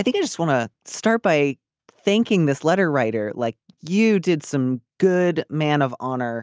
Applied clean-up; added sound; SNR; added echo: none; none; none; none.